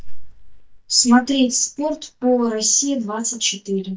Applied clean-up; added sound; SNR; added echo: neural mask model DeepFilterNet 3.